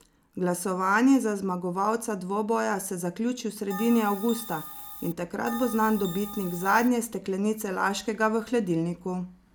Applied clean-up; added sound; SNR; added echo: none; Bell; 12 dB; none.